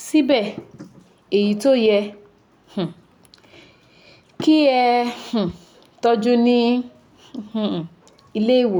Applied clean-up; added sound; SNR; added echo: none; none; none; none.